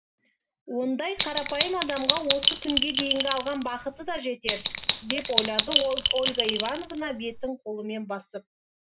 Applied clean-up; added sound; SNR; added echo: none; Chink, clink; -3 dB; none.